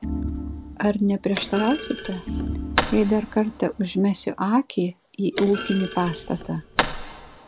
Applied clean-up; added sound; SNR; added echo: none; Thump, thud + Organ; 6 dB; none.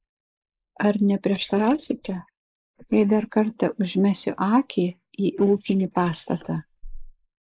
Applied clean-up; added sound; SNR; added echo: neural mask model Resemble Enhance denoiser.